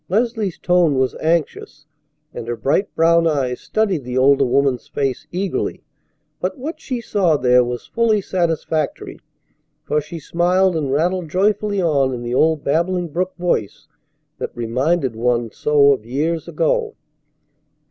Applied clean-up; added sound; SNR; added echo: none; none; none; none.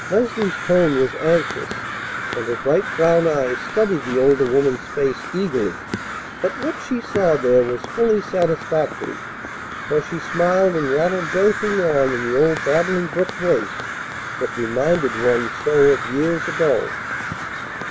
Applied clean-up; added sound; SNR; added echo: none; Crow; 8 dB; none.